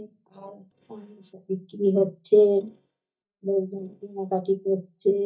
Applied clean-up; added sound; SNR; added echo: neural mask model DeepFilterNet 3.